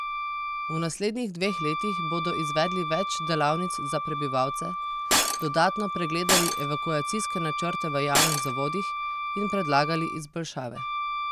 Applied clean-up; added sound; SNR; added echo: none; Wind instrument, woodwind instrument + Shatter; 0 dB; none.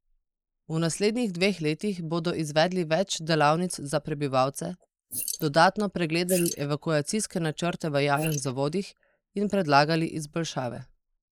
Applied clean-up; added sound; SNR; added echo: neural mask model Resemble Enhance denoiser.